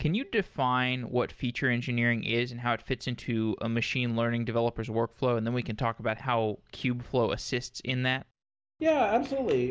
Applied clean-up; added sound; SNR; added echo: none; none; none; none.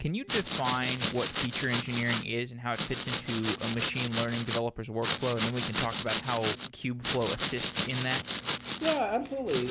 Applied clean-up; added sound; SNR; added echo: none; Domestic sounds, home sounds; -2 dB; none.